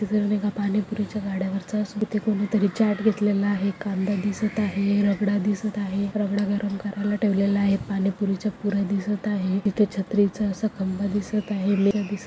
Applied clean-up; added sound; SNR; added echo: none; none; none; none.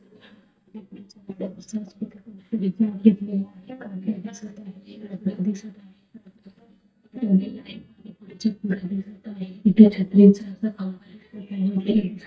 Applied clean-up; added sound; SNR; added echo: neural mask model DeepFilterNet 3.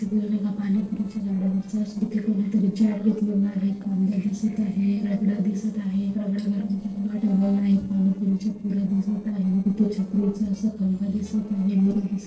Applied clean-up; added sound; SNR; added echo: neural separator model SepFormer DNS4.